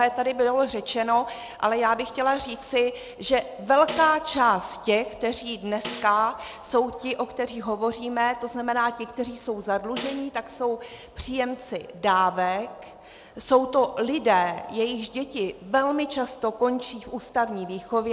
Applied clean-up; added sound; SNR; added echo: none; Snare drum; 13 dB; none.